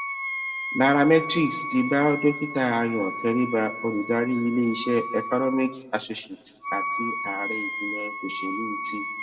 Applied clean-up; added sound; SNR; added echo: none; Wind instrument, woodwind instrument; 7 dB; reverberation time 0.7 s.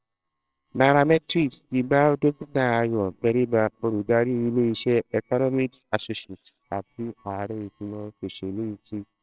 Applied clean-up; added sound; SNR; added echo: neural separator model SepFormer WHAMR!.